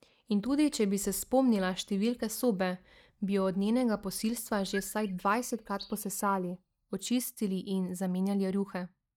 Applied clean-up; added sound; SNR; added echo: neural mask model DeepFilterNet 3.